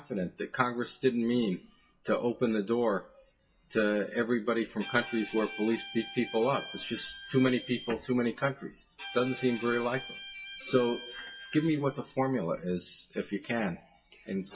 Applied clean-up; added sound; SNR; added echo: classical method WPE with log-MMSE.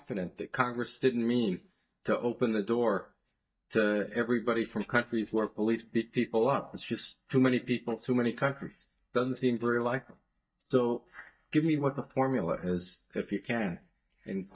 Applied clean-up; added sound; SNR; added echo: neural mask model DeepFilterNet 3.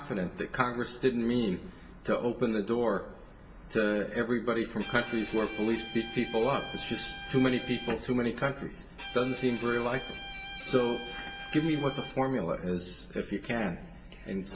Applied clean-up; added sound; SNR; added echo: none; Bowed string instrument; 12 dB; reverberation time 0.8 s.